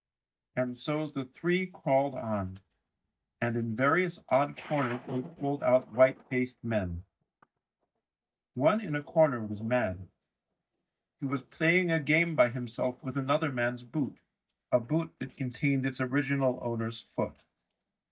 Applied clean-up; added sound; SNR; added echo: neural mask model DeepFilterNet 3.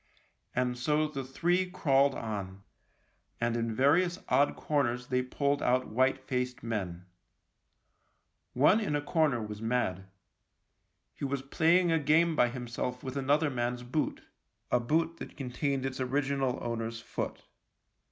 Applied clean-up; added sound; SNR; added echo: none; none; none; none.